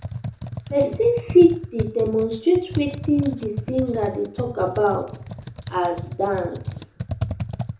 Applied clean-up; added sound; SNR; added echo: none; Computer keyboard; 9 dB; reverberation time 0.6 s.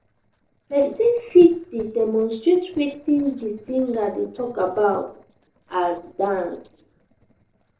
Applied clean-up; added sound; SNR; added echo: neural separator model SepFormer DNS4.